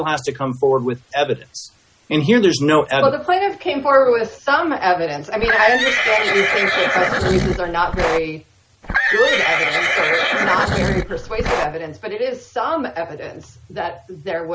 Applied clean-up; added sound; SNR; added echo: none; Livestock, farm animals, working animals; -1 dB; none.